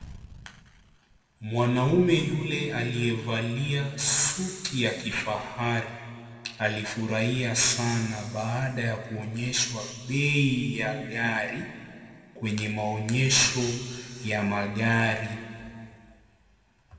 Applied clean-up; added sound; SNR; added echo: none; none; none; reverberation time 2.0 s.